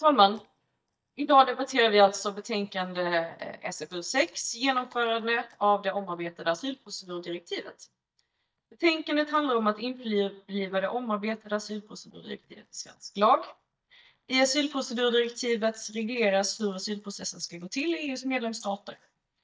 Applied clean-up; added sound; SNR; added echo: neural mask model DeepFilterNet 3.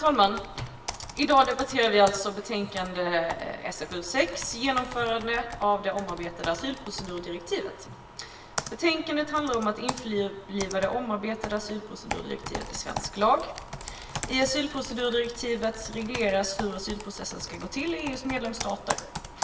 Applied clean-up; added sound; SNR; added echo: none; Computer keyboard; 11 dB; reverberation time 1.4 s.